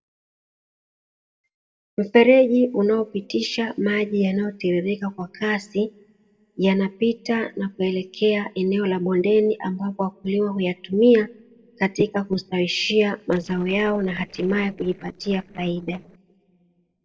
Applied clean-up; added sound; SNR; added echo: neural separator model SepFormer DNS4.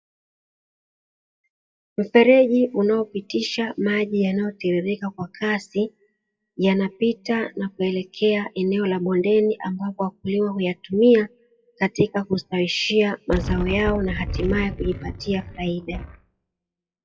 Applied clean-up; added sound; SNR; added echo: classical method WPE with log-MMSE.